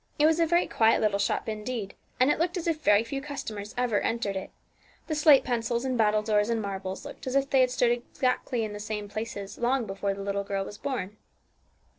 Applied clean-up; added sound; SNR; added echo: neural separator model SepFormer DNS4.